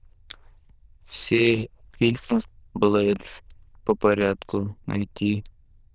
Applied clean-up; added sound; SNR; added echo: neural diffusion model UNIVERSE++.